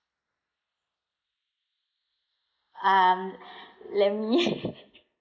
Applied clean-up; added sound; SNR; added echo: neural mask model Resemble Enhance denoiser.